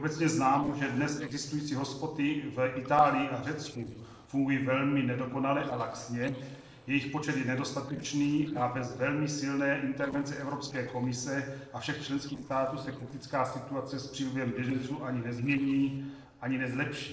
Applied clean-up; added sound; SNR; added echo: neural separator model SepFormer DNS4.